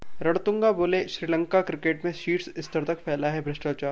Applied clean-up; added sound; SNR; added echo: none; none; none; none.